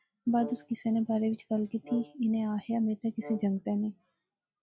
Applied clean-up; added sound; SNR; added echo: classical method log-MMSE.